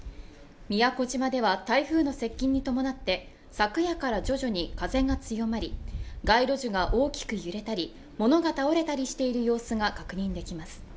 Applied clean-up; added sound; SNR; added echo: none; none; none; none.